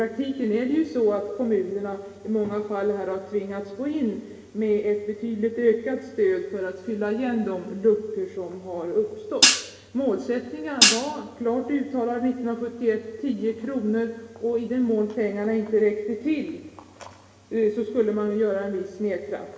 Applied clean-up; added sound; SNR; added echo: none; Hi-hat; -4 dB; reverberation time 1.3 s.